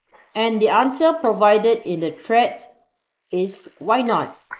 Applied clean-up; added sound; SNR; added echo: neural mask model Resemble Enhance denoiser.